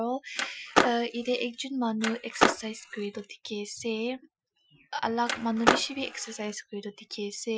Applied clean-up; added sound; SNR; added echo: classical method Wiener filter.